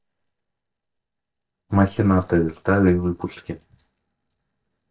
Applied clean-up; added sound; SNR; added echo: neural mask model DeepFilterNet 3.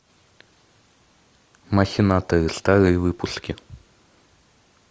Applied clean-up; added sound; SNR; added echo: none; none; none; none.